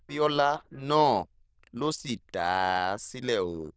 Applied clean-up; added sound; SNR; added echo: neural diffusion model UNIVERSE++.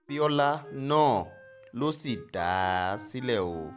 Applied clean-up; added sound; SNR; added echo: none; Wind instrument, woodwind instrument; 19 dB; none.